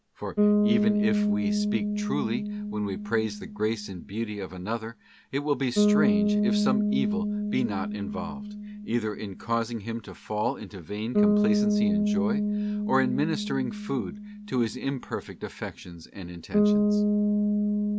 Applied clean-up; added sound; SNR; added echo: none; Bass guitar; -4 dB; none.